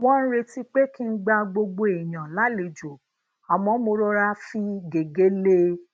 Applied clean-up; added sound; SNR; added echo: none; none; none; none.